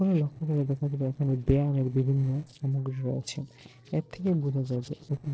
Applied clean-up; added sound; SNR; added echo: neural separator model SepFormer DNS4.